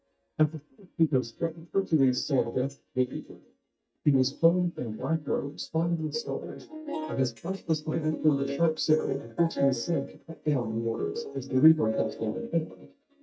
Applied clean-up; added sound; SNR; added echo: neural mask model DeepFilterNet 3.